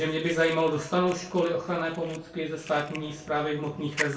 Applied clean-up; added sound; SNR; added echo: none; Fire; 14 dB; reverberation time 0.2 s.